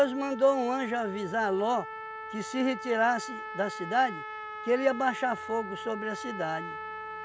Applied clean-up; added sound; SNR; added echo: none; Trumpet; 10 dB; none.